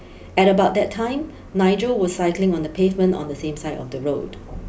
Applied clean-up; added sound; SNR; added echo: none; none; none; none.